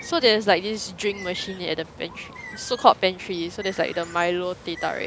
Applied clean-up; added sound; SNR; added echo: none; Bird; 17 dB; none.